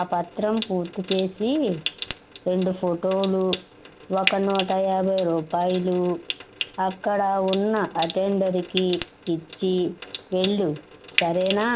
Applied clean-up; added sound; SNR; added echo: none; Trickle, dribble / Sink (filling or washing) / Water tap, faucet; 11 dB; none.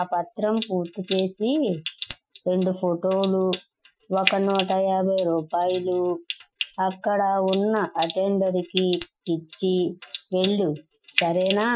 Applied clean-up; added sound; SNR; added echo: classical method Wiener filter.